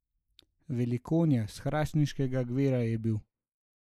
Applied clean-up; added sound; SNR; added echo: neural mask model Resemble Enhance denoiser.